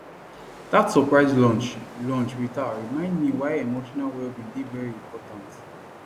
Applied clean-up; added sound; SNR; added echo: none; Wind; 17 dB; none.